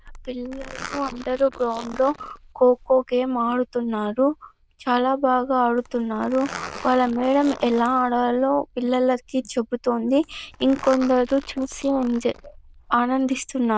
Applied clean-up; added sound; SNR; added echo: neural diffusion model UNIVERSE++.